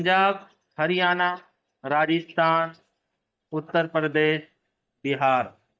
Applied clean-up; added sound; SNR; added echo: neural mask model DeepFilterNet 3.